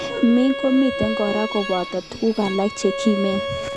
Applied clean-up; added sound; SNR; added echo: none; Bowed string instrument; 7 dB; none.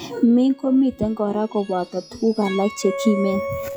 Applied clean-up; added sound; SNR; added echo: classical method log-MMSE.